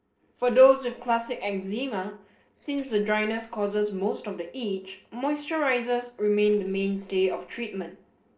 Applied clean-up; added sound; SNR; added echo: neural separator model SepFormer DNS4.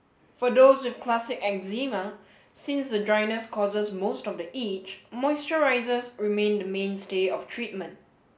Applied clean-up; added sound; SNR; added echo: none; none; none; none.